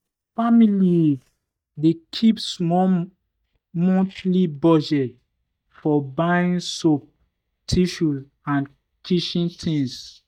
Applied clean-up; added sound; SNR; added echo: neural mask model DeepFilterNet 3.